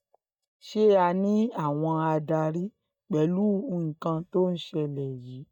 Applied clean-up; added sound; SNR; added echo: neural mask model DeepFilterNet 3.